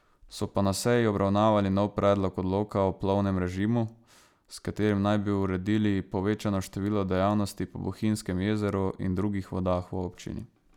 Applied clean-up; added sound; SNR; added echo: none; none; none; none.